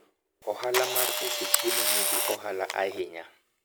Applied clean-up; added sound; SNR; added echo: none; Camera; -4 dB; none.